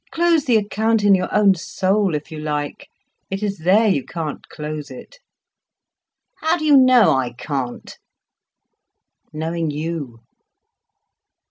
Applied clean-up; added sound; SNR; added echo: none; none; none; none.